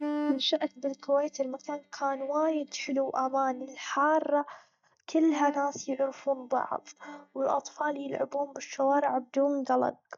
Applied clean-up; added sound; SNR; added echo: neural mask model DeepFilterNet 3.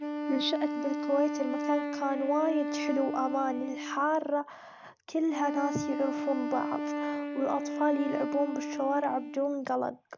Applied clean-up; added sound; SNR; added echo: none; Wind instrument, woodwind instrument; 3 dB; none.